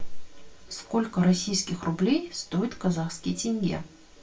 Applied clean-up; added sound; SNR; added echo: none; none; none; reverberation time 0.2 s.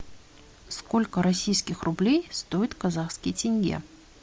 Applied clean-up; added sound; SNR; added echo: none; none; none; none.